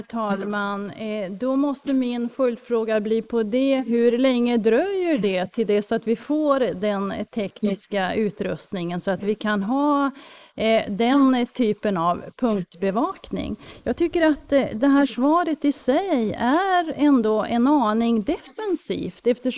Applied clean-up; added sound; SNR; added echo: neural mask model Resemble Enhance denoiser.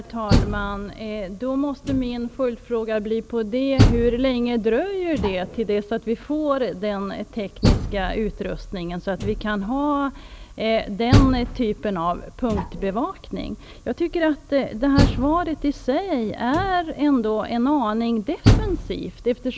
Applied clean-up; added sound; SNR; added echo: none; Door; 3 dB; none.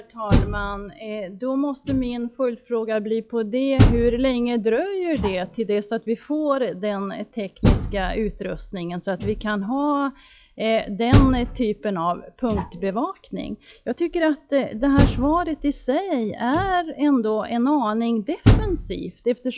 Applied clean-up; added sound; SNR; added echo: classical method log-MMSE.